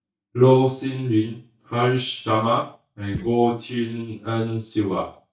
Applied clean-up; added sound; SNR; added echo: neural mask model DeepFilterNet 3.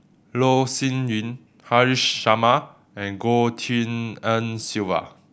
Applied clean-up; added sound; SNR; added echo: none; none; none; none.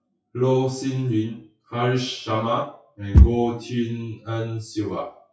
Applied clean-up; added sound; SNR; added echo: classical method WPE with log-MMSE.